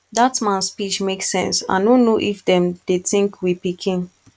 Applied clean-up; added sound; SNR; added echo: none; none; none; none.